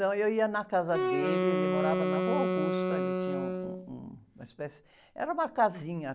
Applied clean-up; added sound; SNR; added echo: none; Wind instrument, woodwind instrument; -2 dB; none.